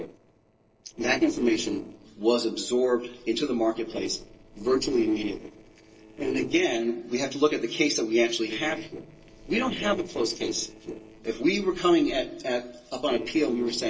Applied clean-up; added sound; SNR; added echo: neural separator model SepFormer DNS4.